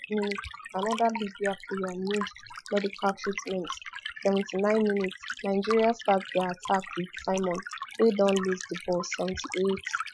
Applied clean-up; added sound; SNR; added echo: classical method Wiener filter.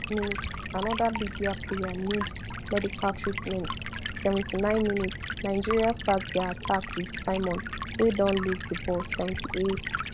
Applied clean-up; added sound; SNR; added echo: none; Stream; 5 dB; none.